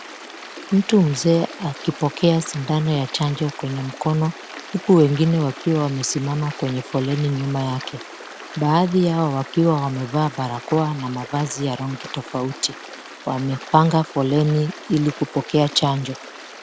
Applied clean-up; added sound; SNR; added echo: none; Stream; 16 dB; none.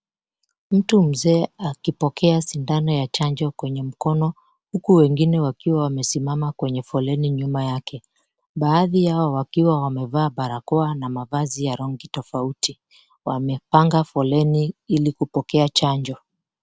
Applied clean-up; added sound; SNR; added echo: none; none; none; none.